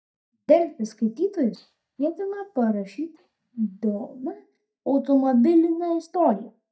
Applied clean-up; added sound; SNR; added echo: neural mask model DeepFilterNet 3.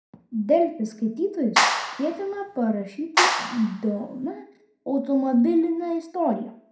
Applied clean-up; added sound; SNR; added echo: none; Clapping; 0 dB; reverberation time 0.4 s.